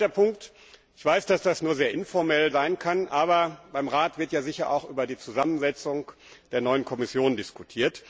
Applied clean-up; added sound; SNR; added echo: none; none; none; none.